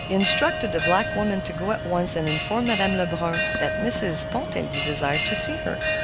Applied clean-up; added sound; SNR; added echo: none; Bell; 5 dB; none.